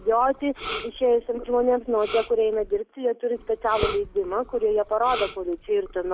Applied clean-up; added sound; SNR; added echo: none; Respiratory sounds; 12 dB; none.